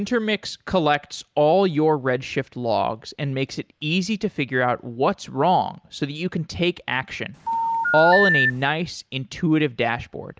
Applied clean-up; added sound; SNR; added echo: none; Telephone; -1 dB; none.